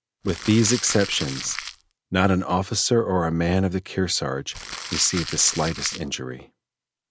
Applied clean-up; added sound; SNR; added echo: none; Crumpling, crinkling; 9 dB; none.